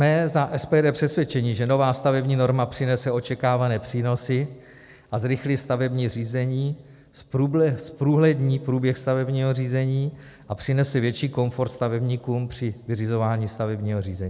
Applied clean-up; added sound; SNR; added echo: none; none; none; none.